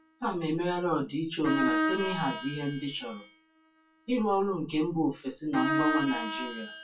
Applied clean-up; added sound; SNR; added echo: classical method WPE with log-MMSE.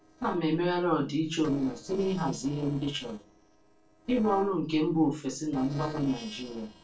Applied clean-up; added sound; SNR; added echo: neural separator model SepFormer DNS4.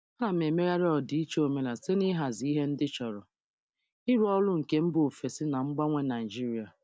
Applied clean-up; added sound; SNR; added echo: none; none; none; none.